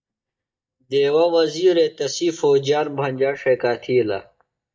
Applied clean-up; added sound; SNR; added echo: neural mask model DeepFilterNet 3.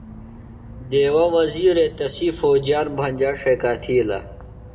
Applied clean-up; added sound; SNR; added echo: none; Insect / Frog; 18 dB; reverberation time 0.9 s.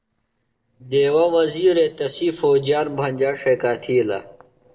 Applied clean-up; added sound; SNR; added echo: neural separator model SepFormer DNS4.